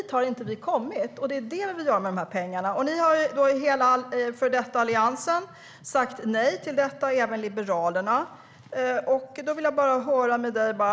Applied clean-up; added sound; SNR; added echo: none; none; none; none.